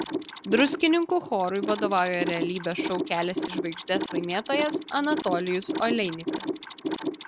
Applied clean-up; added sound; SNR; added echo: none; Mechanisms; 5 dB; none.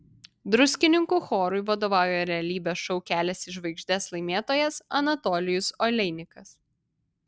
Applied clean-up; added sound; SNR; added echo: none; none; none; none.